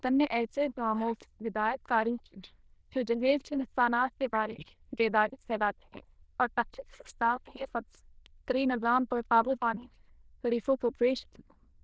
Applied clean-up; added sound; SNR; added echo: neural diffusion model UNIVERSE++.